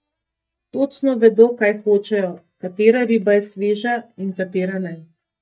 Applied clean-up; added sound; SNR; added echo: neural mask model DeepFilterNet 3.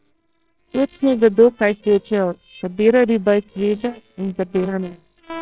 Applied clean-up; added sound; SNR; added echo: neural separator model SepFormer WHAMR!.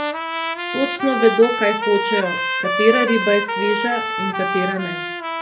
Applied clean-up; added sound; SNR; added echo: none; Trumpet; 2 dB; reverberation time 0.3 s.